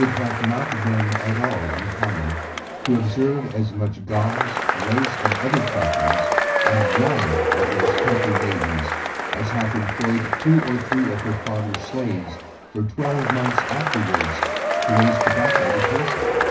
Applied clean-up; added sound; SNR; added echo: none; Applause / Crowd / Cheering; -1 dB; reverberation time 0.4 s.